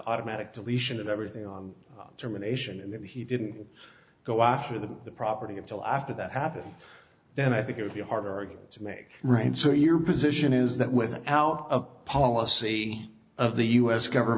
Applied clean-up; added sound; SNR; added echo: none; none; none; none.